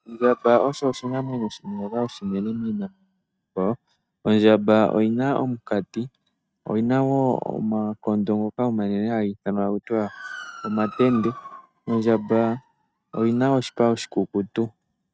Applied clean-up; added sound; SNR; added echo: neural mask model RNNoise.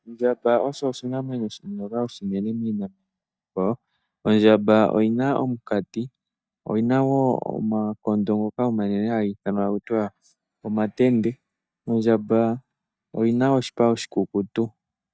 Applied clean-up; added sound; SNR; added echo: neural mask model DeepFilterNet 3.